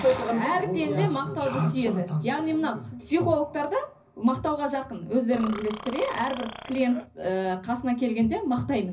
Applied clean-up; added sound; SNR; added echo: none; Burping, eructation; 13 dB; reverberation time 0.4 s.